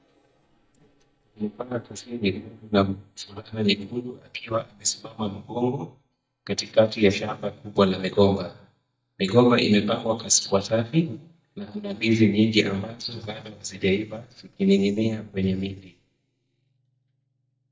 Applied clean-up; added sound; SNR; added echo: neural mask model DeepFilterNet 3.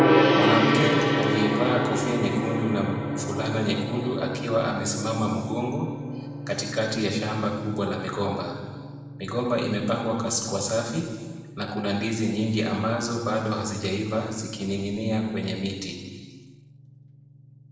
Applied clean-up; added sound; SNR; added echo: none; Gong; 1 dB; reverberation time 1.6 s.